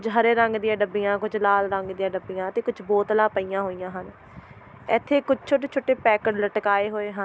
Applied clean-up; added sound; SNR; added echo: none; none; none; none.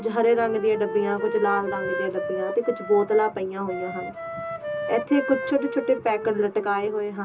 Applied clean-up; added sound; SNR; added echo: none; Wind instrument, woodwind instrument; 8 dB; reverberation time 0.2 s.